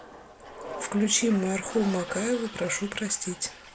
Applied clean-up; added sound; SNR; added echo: none; Toilet flush; 13 dB; none.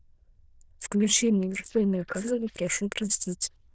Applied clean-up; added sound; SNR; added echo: neural diffusion model UNIVERSE++.